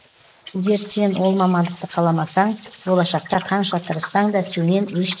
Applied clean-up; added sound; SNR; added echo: neural mask model Resemble Enhance denoiser.